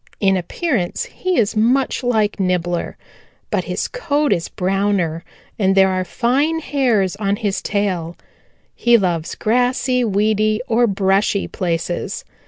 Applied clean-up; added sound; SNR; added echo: none; none; none; none.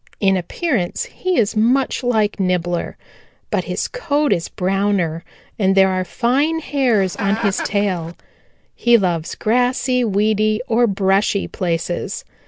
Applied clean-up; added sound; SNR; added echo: none; Chicken, rooster; 10 dB; none.